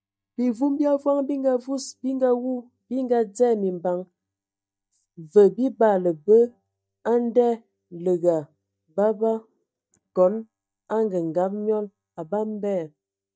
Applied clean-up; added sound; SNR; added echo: neural mask model DeepFilterNet 3.